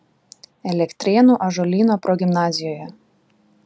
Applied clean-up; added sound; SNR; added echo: none; none; none; none.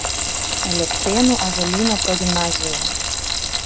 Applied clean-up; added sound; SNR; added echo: none; Frying (food); -2 dB; none.